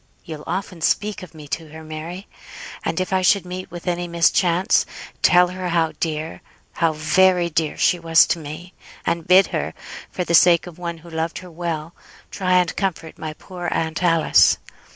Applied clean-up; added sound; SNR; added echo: none; none; none; none.